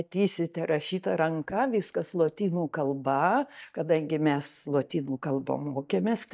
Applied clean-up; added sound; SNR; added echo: neural mask model DeepFilterNet 3.